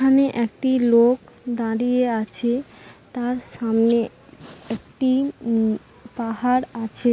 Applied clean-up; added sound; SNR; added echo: none; none; none; none.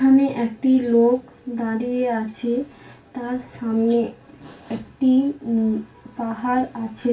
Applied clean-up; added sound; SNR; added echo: none; none; none; reverberation time 0.2 s.